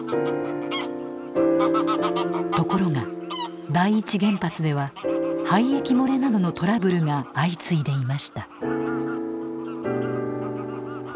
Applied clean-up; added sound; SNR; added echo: none; Fowl; 13 dB; none.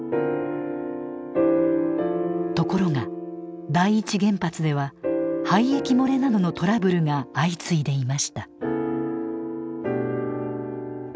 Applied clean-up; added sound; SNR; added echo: none; none; none; none.